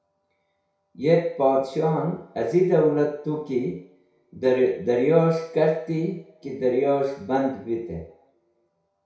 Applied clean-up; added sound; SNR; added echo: none; none; none; reverberation time 0.6 s.